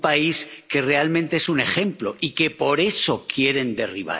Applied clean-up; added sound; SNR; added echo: none; none; none; none.